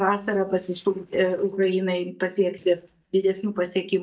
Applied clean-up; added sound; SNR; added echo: neural mask model DeepFilterNet 3.